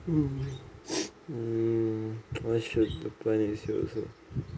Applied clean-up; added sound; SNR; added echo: none; none; none; none.